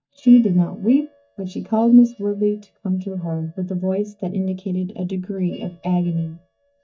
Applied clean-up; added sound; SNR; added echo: neural mask model DeepFilterNet 3.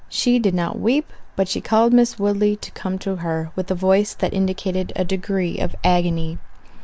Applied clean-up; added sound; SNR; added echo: none; none; none; none.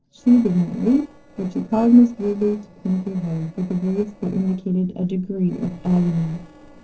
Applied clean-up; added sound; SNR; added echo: neural separator model SepFormer DNS4.